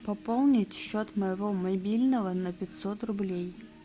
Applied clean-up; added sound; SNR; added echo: none; none; none; none.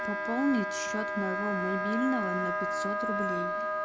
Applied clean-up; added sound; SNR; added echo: none; Wind instrument, woodwind instrument; -1 dB; none.